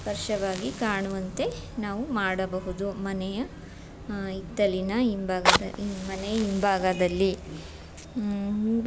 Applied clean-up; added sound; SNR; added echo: none; Fire; 8 dB; none.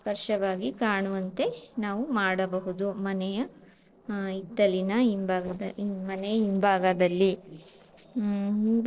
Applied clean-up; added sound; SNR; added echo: neural separator model SepFormer DNS4.